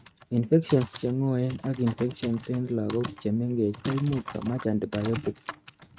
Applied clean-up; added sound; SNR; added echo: neural mask model RNNoise.